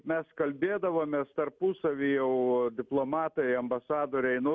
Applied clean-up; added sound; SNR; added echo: none; none; none; none.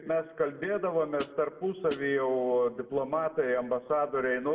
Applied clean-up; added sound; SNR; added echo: none; Hi-hat; 11 dB; reverberation time 1.5 s.